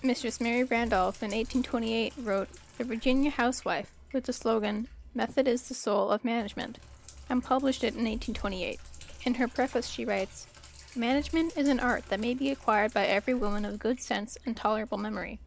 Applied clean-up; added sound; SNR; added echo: none; Sink (filling or washing); 14 dB; none.